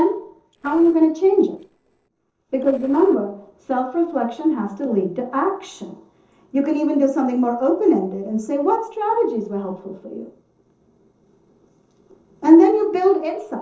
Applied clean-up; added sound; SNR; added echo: neural separator model SepFormer DNS4.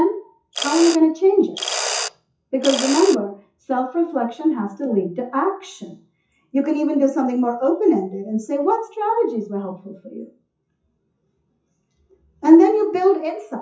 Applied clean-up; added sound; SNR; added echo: classical method WPE with log-MMSE.